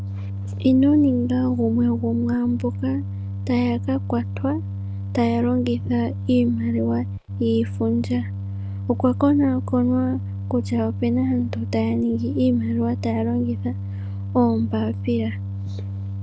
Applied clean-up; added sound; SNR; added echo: none; Organ; 6 dB; none.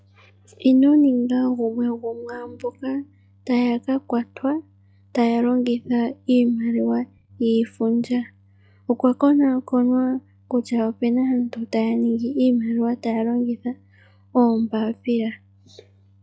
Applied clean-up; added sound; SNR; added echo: classical method log-MMSE.